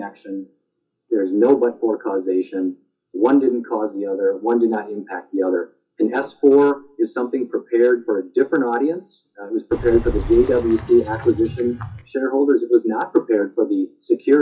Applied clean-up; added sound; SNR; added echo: classical method WPE with log-MMSE.